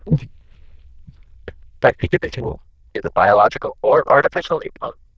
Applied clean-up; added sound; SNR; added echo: neural diffusion model UNIVERSE++.